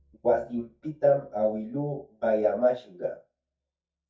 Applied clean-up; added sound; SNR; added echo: neural mask model DeepFilterNet 3.